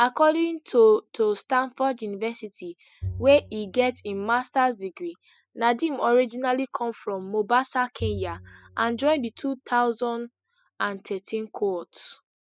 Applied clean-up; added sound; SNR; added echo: classical method spectral subtraction.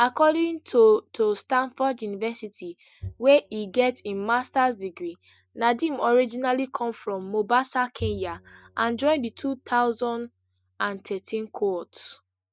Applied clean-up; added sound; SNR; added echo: neural mask model DeepFilterNet 3.